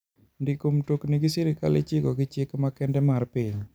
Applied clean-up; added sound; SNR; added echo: none; none; none; none.